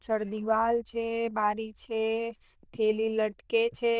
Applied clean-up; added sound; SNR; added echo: neural diffusion model UNIVERSE++.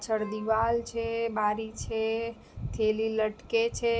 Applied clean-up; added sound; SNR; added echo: none; Wind instrument, woodwind instrument; 19 dB; none.